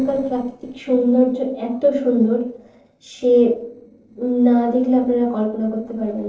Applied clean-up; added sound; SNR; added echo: neural separator model SepFormer DNS4.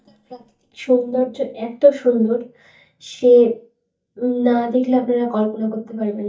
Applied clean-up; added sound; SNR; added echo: neural mask model DeepFilterNet 3.